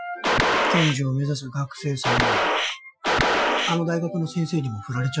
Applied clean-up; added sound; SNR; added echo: classical method Wiener filter.